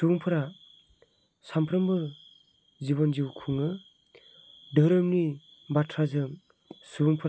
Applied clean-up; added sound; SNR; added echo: none; none; none; none.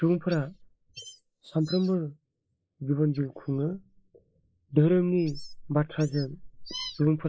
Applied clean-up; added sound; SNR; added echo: neural mask model Resemble Enhance denoiser.